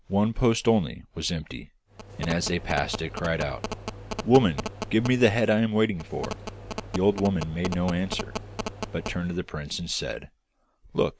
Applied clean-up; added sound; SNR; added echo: none; Telephone; 9 dB; none.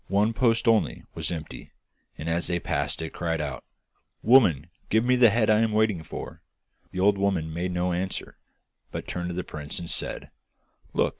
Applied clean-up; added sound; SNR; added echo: none; none; none; none.